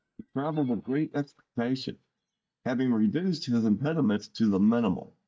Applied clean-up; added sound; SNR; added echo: neural mask model DeepFilterNet 3.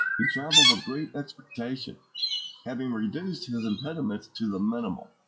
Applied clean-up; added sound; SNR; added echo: classical method WPE with log-MMSE.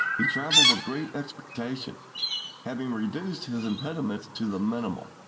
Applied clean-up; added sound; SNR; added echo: none; Chirp, tweet; -2 dB; reverberation time 1.9 s.